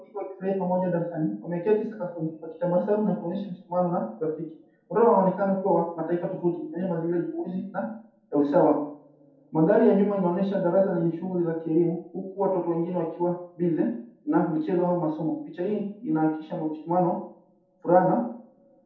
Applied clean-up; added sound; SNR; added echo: none; none; none; reverberation time 0.6 s.